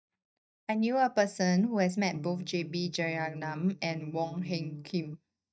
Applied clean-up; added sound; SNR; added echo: neural mask model DeepFilterNet 3.